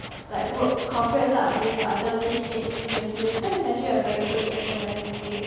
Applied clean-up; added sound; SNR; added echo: none; Writing; 7 dB; reverberation time 1.2 s.